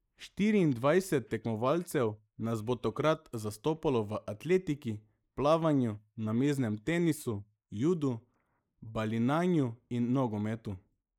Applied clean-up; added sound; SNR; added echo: neural mask model Resemble Enhance denoiser.